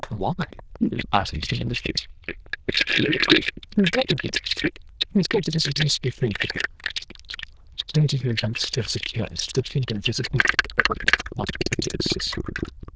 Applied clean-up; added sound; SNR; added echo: neural diffusion model UNIVERSE++.